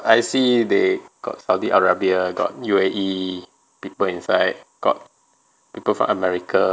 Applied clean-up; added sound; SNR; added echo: none; none; none; none.